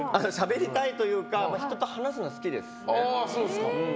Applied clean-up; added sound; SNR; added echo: none; Wind instrument, woodwind instrument; 15 dB; none.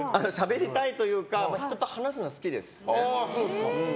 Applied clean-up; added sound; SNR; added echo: none; none; none; none.